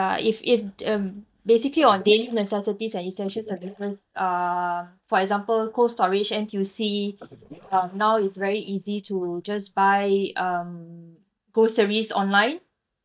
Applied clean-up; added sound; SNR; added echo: neural mask model DeepFilterNet 3.